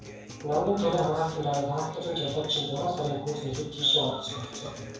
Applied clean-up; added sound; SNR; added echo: none; Acoustic guitar; 13 dB; reverberation time 0.7 s.